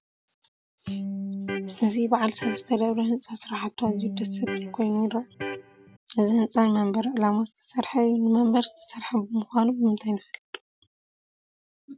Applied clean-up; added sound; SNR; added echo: none; Electric guitar; 8 dB; none.